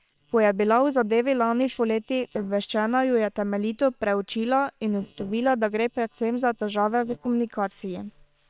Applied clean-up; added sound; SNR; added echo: neural separator model SepFormer WHAM!.